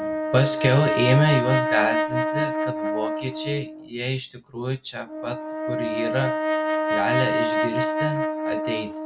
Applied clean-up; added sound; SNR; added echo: none; Brass instrument; 0 dB; none.